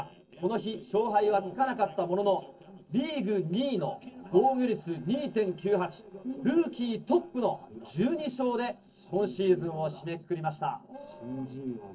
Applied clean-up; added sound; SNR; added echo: neural separator model SepFormer DNS4.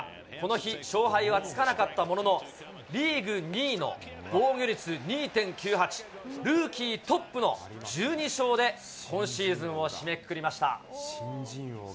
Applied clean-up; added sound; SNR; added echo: none; none; none; none.